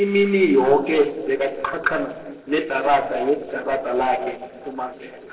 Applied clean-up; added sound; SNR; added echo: neural separator model SepFormer DNS4.